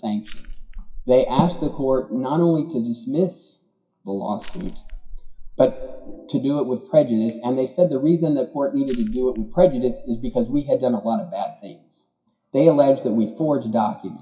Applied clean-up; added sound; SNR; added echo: classical method WPE with log-MMSE.